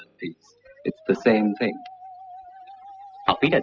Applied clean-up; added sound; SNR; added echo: classical method spectral subtraction.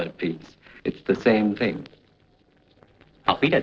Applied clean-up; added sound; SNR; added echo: neural separator model SepFormer DNS4.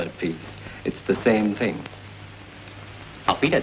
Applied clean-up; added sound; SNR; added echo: none; none; none; none.